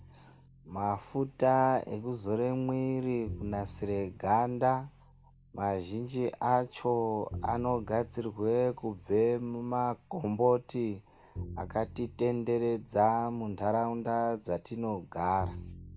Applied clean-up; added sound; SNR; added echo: none; Bowed string instrument; 17 dB; none.